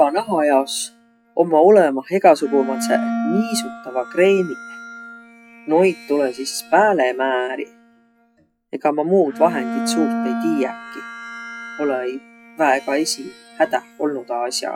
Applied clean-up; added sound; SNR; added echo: classical method log-MMSE.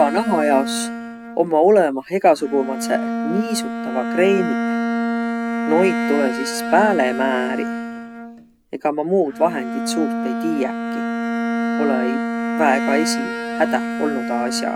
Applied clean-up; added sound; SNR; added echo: none; Bowed string instrument; 3 dB; none.